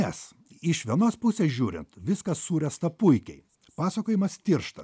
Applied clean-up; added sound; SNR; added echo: none; none; none; none.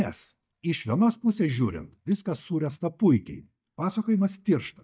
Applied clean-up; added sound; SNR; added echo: neural mask model DeepFilterNet 3.